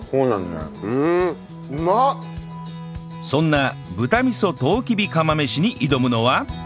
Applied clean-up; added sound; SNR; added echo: none; none; none; none.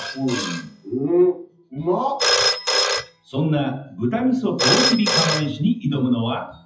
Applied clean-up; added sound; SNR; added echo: classical method WPE with log-MMSE.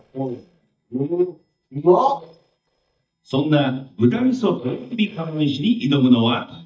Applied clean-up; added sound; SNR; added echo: neural mask model DeepFilterNet 3.